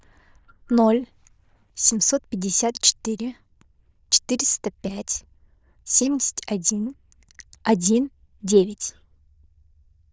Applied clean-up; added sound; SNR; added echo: neural diffusion model UNIVERSE++.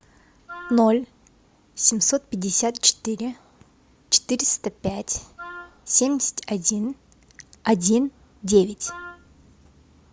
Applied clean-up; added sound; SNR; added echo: none; Wind instrument, woodwind instrument; 17 dB; none.